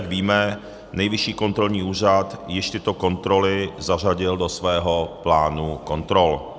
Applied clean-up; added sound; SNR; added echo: none; none; none; none.